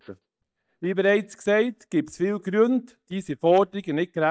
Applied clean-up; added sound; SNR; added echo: neural mask model DeepFilterNet 3.